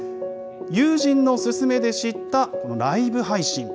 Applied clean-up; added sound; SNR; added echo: none; none; none; none.